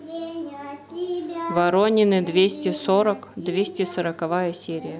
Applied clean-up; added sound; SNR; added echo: none; none; none; none.